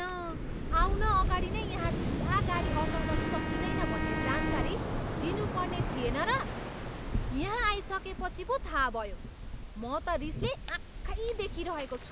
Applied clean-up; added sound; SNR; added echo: none; Wind instrument, woodwind instrument + Waves, surf; -2 dB; none.